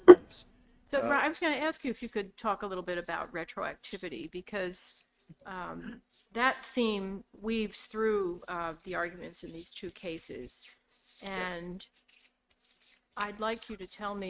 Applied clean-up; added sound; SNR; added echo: neural mask model RNNoise.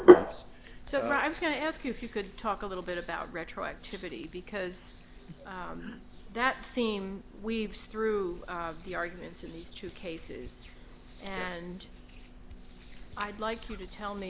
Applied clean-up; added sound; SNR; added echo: none; Hands; -3 dB; none.